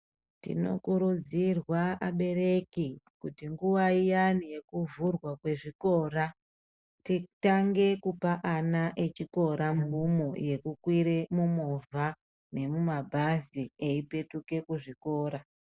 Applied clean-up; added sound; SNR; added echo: neural mask model Resemble Enhance denoiser.